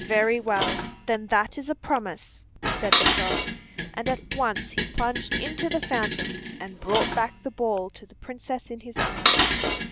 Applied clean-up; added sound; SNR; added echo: none; Dishes, pots, and pans; -1 dB; none.